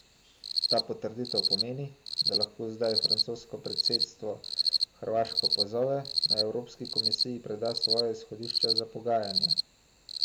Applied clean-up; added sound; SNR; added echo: none; Cricket; -3 dB; none.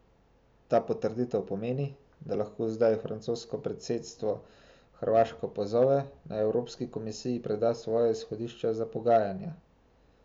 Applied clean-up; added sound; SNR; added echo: none; none; none; none.